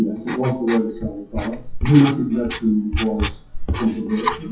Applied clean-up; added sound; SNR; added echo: classical method WPE with log-MMSE.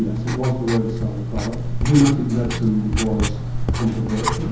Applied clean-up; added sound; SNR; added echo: none; Writing; 2 dB; reverberation time 1.0 s.